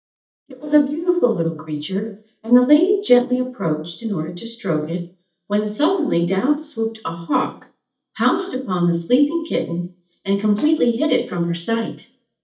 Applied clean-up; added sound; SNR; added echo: neural mask model DeepFilterNet 3.